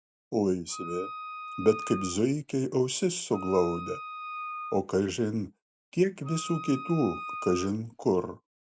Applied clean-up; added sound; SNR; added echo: none; Wind instrument, woodwind instrument; 11 dB; none.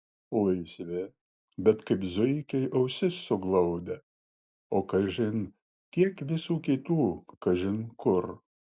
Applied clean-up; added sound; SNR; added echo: none; none; none; none.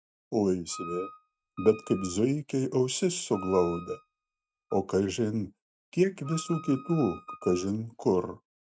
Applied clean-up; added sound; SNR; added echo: neural mask model RNNoise.